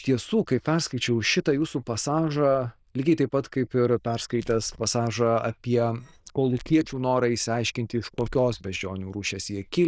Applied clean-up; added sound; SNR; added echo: neural diffusion model UNIVERSE++.